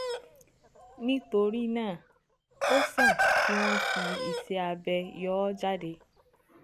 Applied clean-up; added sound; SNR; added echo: none; Chicken, rooster; -1 dB; none.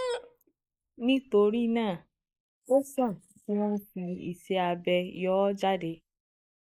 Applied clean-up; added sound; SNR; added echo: neural mask model Resemble Enhance denoiser.